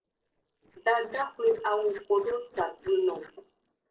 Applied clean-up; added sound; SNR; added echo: neural separator model SepFormer DNS4.